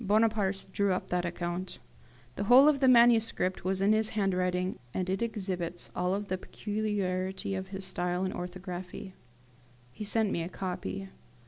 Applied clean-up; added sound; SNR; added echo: none; none; none; none.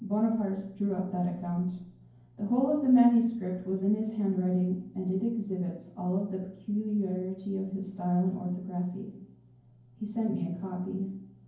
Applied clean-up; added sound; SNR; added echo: none; none; none; reverberation time 0.9 s.